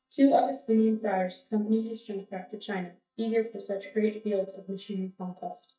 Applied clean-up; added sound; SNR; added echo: neural mask model DeepFilterNet 3.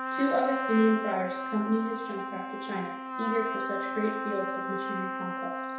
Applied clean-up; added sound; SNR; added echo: none; Trumpet; 3 dB; reverberation time 0.7 s.